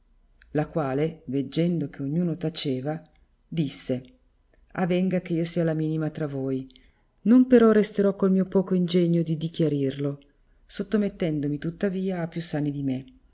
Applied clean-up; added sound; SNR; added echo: none; none; none; none.